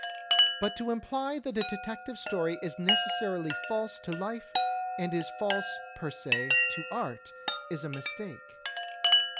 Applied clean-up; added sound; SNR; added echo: none; Chime; -3 dB; none.